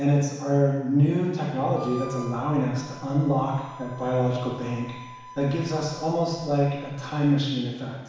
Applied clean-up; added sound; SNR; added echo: none; Harmonica; 20 dB; reverberation time 1.1 s.